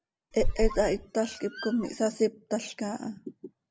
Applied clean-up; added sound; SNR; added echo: none; Squeak; 2 dB; none.